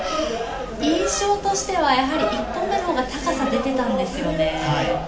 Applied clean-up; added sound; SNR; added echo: none; Gull, seagull; 12 dB; reverberation time 0.4 s.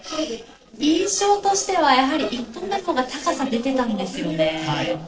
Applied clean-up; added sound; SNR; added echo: neural separator model SepFormer DNS4.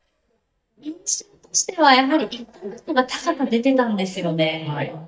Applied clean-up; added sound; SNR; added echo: neural mask model DeepFilterNet 3.